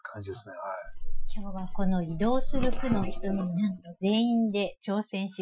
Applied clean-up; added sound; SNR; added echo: classical method Wiener filter.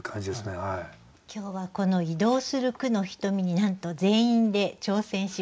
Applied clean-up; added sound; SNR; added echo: none; none; none; none.